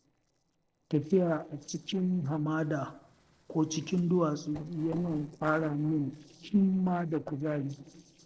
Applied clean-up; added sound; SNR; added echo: neural separator model SepFormer DNS4.